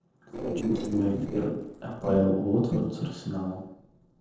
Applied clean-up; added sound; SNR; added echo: neural separator model SepFormer DNS4.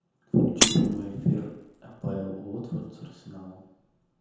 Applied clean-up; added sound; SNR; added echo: none; Shatter; -1 dB; reverberation time 0.9 s.